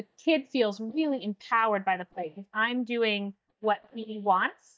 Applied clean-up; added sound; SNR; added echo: neural mask model DeepFilterNet 3.